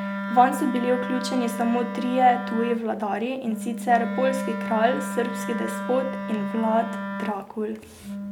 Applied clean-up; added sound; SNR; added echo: none; Wind instrument, woodwind instrument; 6 dB; none.